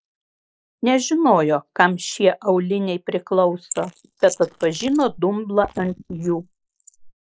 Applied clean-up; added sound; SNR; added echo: neural mask model Resemble Enhance denoiser.